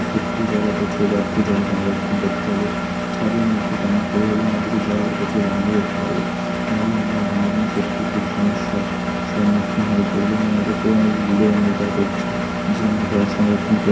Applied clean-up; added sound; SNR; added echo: none; Engine; 2 dB; reverberation time 0.7 s.